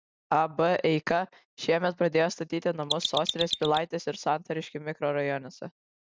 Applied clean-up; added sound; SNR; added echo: neural mask model RNNoise.